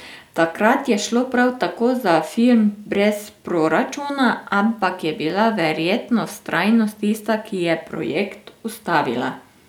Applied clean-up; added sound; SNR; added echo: none; none; none; none.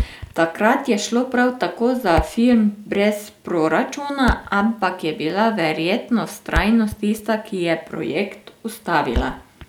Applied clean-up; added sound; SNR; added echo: none; Thump, thud; 12 dB; none.